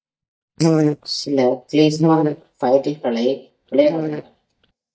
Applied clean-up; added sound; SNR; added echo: neural mask model DeepFilterNet 3.